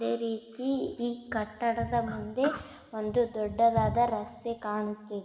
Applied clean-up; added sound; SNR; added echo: none; none; none; reverberation time 1.5 s.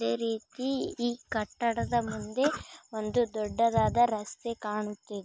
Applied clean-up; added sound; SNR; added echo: none; none; none; none.